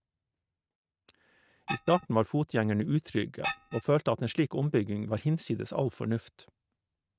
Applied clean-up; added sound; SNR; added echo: neural mask model RNNoise.